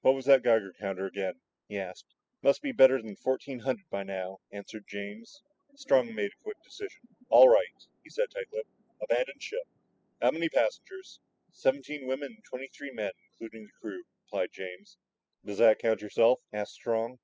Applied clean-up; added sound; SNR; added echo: classical method spectral subtraction.